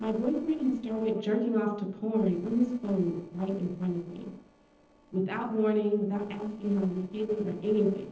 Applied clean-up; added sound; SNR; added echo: neural separator model SepFormer DNS4.